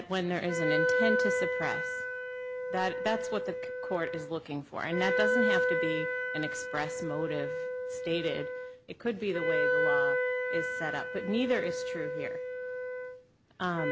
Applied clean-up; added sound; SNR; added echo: none; Wind instrument, woodwind instrument; -3 dB; none.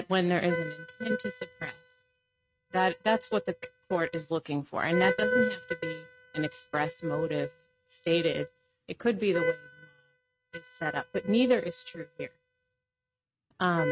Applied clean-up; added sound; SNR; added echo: neural mask model RNNoise.